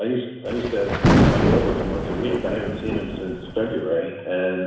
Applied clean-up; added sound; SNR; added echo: none; Thunder; -3 dB; reverberation time 1.0 s.